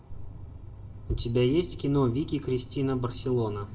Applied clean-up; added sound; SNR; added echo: none; Bass drum; 12 dB; reverberation time 0.6 s.